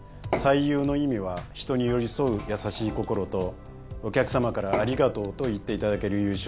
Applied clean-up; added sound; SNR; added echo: none; Fill (with liquid) / Glass / Water; 12 dB; none.